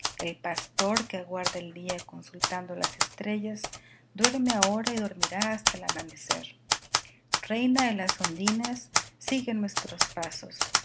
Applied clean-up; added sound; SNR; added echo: none; Typewriter; 0 dB; none.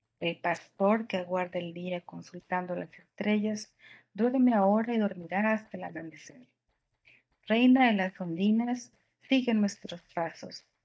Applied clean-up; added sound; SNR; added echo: neural mask model DeepFilterNet 3.